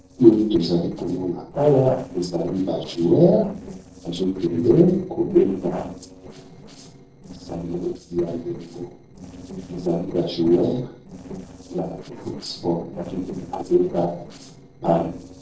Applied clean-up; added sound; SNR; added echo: neural separator model SepFormer DNS4.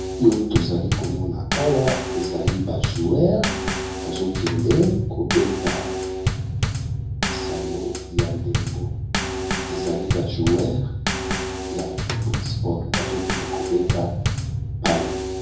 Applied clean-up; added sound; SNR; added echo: none; Bass drum / Snare drum / Drum kit; 0 dB; reverberation time 0.7 s.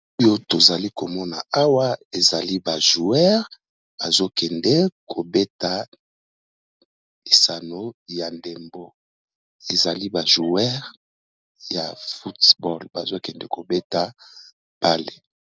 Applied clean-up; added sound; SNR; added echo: none; none; none; none.